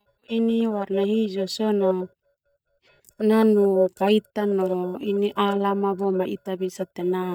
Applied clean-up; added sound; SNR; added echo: neural mask model DeepFilterNet 3.